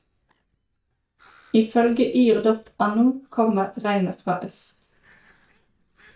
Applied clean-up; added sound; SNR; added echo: neural mask model DeepFilterNet 3.